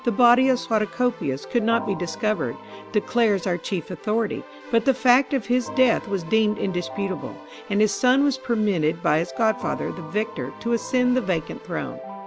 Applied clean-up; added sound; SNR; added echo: none; Organ + Keyboard (musical); 15 dB; none.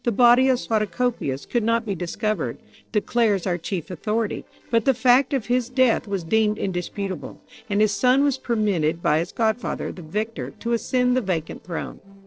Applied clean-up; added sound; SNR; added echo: neural separator model SepFormer DNS4.